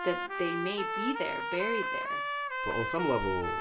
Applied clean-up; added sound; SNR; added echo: none; Trumpet; 0 dB; reverberation time 0.3 s.